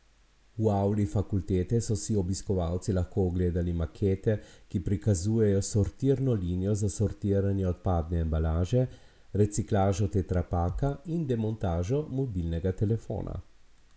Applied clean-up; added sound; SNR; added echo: none; Bass drum; 9 dB; none.